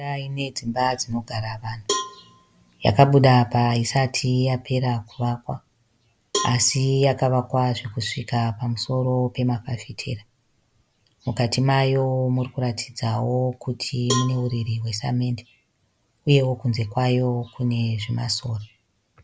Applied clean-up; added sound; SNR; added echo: none; Cowbell; 11 dB; none.